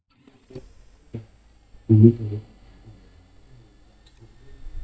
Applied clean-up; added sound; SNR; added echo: neural mask model DeepFilterNet 3.